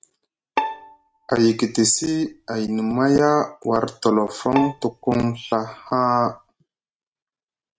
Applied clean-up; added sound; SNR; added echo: neural mask model RNNoise.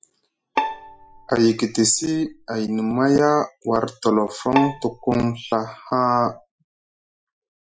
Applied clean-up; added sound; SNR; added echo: classical method Wiener filter.